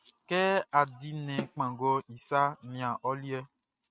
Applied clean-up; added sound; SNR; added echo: neural mask model RNNoise.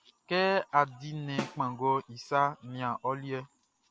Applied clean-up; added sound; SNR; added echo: none; Snare drum; 13 dB; none.